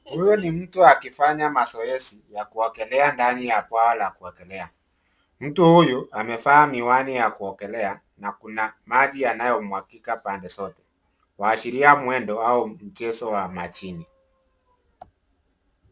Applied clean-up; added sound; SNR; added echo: none; none; none; none.